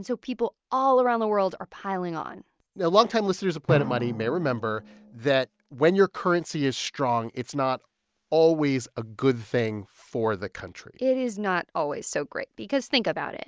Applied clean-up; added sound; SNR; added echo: neural mask model RNNoise.